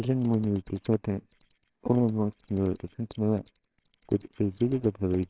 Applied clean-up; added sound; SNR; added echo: neural separator model SepFormer WHAMR!.